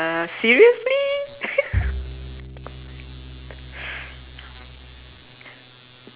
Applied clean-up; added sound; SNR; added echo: none; Bowed string instrument; 8 dB; none.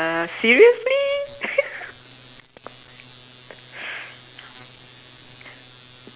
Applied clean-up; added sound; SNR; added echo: none; none; none; none.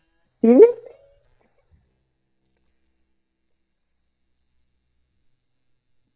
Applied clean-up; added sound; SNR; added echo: neural mask model DeepFilterNet 3.